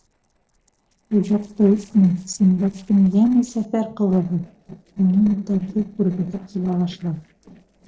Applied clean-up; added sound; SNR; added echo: neural separator model SepFormer DNS4.